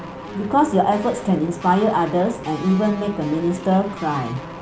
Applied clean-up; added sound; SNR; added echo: none; Guitar; 13 dB; none.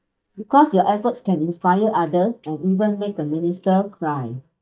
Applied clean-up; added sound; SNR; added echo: neural mask model DeepFilterNet 3.